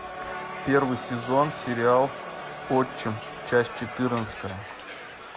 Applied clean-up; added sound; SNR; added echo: none; Crowd; 10 dB; none.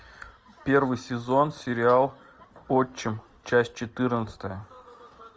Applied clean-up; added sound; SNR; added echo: none; none; none; none.